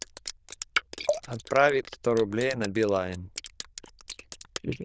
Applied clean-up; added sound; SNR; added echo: neural diffusion model UNIVERSE++.